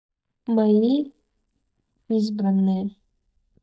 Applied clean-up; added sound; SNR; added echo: neural mask model DeepFilterNet 3.